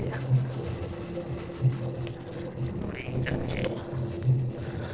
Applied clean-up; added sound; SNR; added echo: neural separator model SepFormer DNS4.